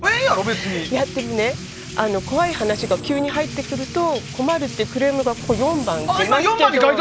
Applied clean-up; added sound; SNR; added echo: none; Drip / Rain + Engine; 12 dB; none.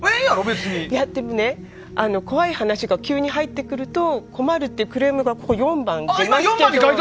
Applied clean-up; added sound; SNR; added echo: none; none; none; none.